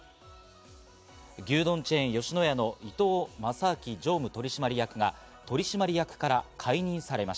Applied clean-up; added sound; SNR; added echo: none; none; none; none.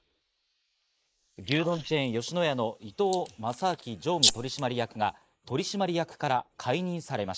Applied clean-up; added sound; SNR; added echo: neural mask model Resemble Enhance denoiser.